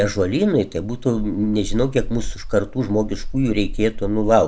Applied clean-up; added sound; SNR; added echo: none; Fire; 7 dB; none.